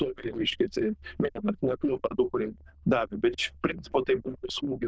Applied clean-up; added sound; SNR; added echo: neural diffusion model UNIVERSE++.